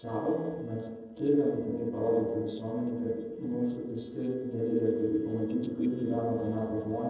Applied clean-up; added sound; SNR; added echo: neural separator model SepFormer DNS4.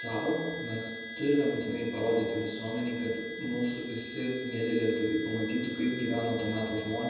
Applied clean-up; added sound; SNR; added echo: none; Harmonica; 11 dB; reverberation time 1.0 s.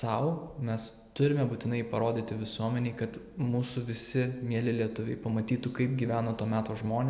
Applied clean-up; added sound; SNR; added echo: none; none; none; none.